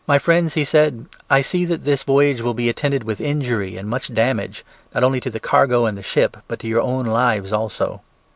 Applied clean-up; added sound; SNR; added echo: none; none; none; none.